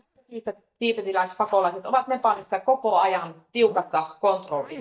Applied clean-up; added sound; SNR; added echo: neural mask model DeepFilterNet 3.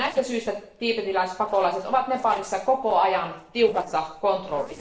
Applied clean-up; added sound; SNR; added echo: neural separator model SepFormer DNS4.